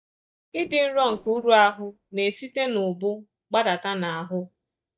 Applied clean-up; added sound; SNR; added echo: neural mask model DeepFilterNet 3.